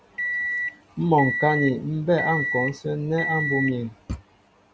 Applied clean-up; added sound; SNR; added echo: none; Microwave oven; 4 dB; none.